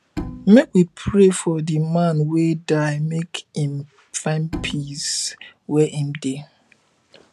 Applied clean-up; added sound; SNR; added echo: none; Bowed string instrument; 15 dB; none.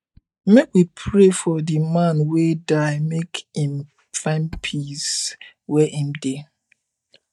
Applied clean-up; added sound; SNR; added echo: neural mask model DeepFilterNet 3.